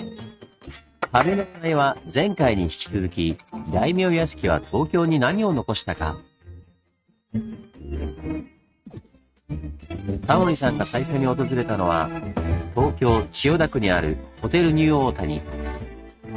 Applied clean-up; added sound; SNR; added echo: neural mask model RNNoise.